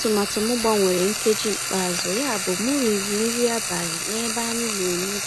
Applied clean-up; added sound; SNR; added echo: none; Frying (food); 3 dB; none.